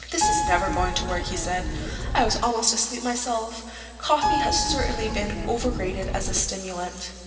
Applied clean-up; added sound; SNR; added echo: none; Keyboard (musical); 1 dB; reverberation time 2.5 s.